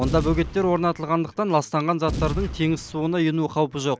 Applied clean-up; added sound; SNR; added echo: none; Boom; 9 dB; none.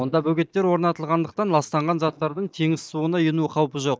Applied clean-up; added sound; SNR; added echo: neural mask model DeepFilterNet 3.